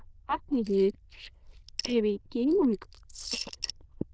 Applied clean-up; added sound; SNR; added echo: neural diffusion model UNIVERSE++.